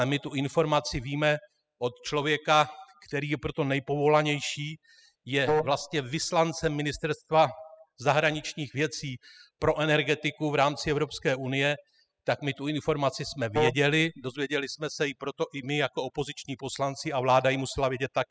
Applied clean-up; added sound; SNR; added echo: classical method spectral subtraction.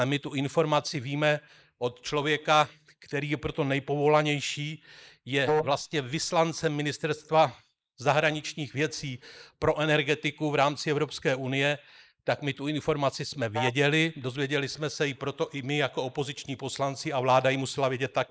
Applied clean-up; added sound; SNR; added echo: neural mask model Resemble Enhance denoiser.